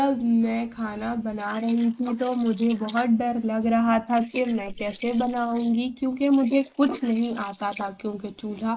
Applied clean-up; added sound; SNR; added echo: neural mask model Resemble Enhance denoiser.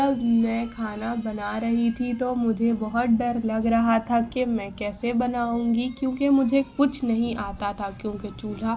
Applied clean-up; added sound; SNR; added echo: none; none; none; none.